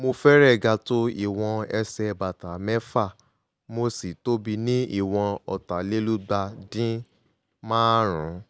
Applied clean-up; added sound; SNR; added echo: none; none; none; none.